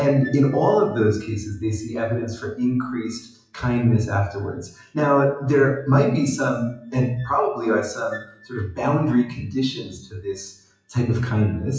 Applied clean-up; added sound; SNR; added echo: classical method WPE with log-MMSE.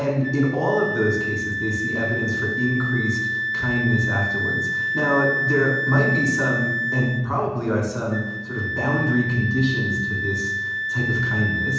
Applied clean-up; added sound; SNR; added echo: none; Wind instrument, woodwind instrument; 3 dB; reverberation time 1.0 s.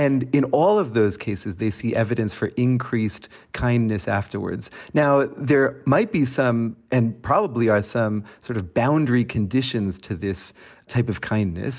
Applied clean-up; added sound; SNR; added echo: none; none; none; none.